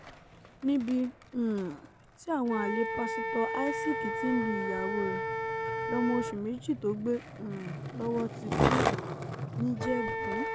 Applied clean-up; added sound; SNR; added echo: none; Skateboard + Wind instrument, woodwind instrument; 1 dB; none.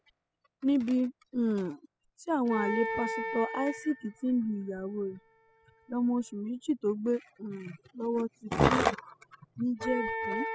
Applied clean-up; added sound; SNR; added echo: classical method spectral subtraction.